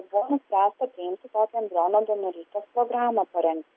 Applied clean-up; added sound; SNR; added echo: none; none; none; none.